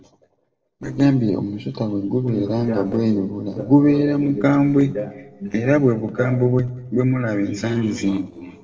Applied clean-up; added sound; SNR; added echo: neural separator model SepFormer DNS4.